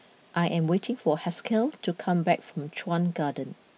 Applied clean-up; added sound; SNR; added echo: none; none; none; none.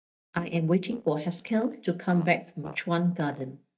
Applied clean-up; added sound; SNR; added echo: neural mask model DeepFilterNet 3.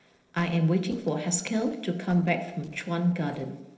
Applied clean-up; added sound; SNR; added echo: neural separator model SepFormer DNS4.